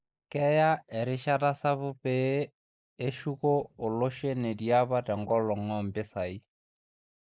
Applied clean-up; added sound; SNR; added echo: neural mask model Resemble Enhance denoiser.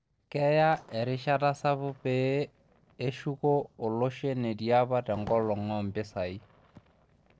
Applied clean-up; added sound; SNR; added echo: neural separator model SepFormer DNS4.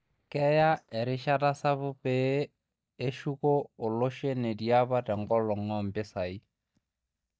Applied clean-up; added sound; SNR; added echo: neural mask model DeepFilterNet 3.